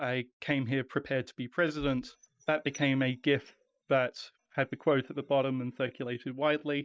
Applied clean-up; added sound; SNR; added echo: neural mask model DeepFilterNet 3.